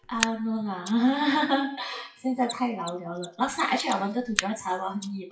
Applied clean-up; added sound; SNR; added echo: classical method WPE with log-MMSE.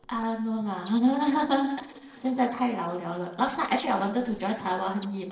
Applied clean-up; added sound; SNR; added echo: neural separator model SepFormer DNS4.